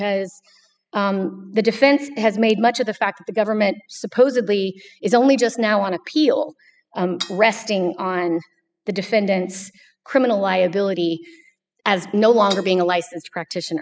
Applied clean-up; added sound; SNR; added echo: classical method spectral subtraction.